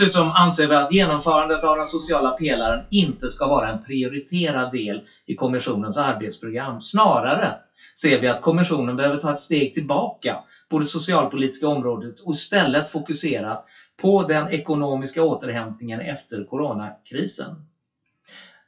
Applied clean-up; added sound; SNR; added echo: classical method WPE with log-MMSE.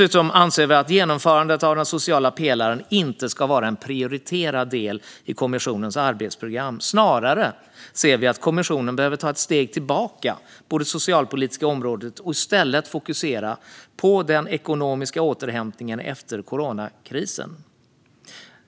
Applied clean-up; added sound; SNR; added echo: none; none; none; none.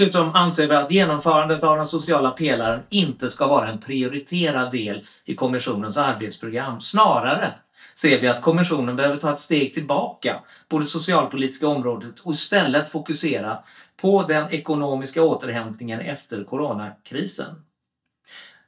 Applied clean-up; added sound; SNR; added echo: neural mask model DeepFilterNet 3.